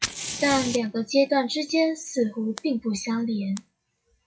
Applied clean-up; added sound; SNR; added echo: classical method WPE with log-MMSE.